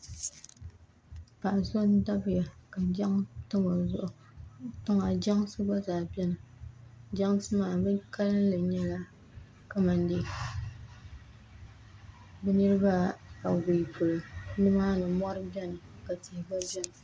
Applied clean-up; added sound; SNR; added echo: none; none; none; none.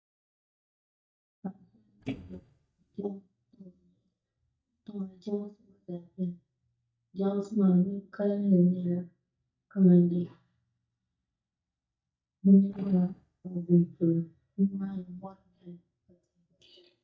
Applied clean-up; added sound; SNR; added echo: neural mask model DeepFilterNet 3.